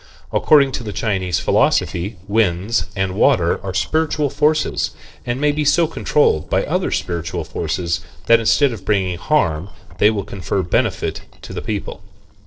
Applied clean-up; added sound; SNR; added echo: neural separator model SepFormer DNS4.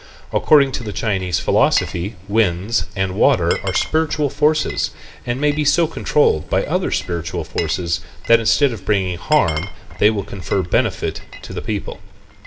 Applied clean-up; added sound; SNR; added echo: none; Glass; 17 dB; reverberation time 0.5 s.